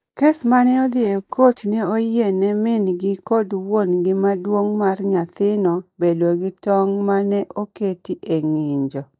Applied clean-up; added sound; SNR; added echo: neural mask model DeepFilterNet 3.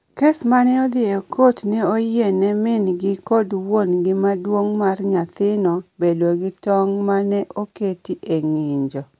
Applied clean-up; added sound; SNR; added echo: none; none; none; none.